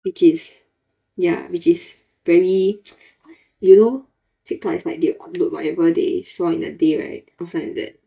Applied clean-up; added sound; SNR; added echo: neural mask model DeepFilterNet 3.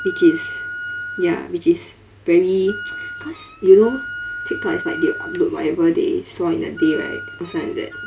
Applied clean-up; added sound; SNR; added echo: none; Wind instrument, woodwind instrument; 12 dB; none.